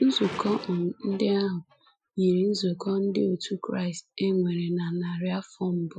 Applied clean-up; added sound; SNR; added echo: classical method Wiener filter.